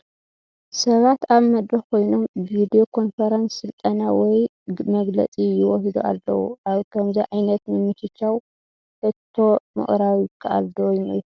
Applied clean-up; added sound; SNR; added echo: none; none; none; none.